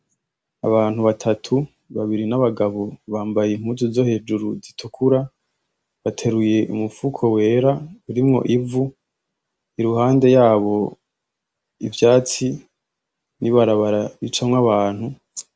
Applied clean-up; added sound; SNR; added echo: none; none; none; none.